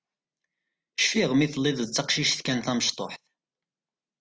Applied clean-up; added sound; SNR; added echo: none; none; none; none.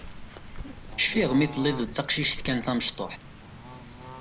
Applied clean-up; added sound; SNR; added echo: none; Bird / Fowl; 12 dB; none.